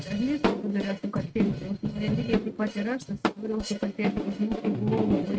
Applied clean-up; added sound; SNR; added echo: neural mask model RNNoise.